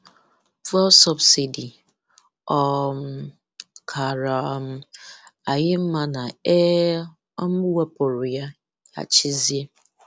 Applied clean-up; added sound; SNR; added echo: none; none; none; none.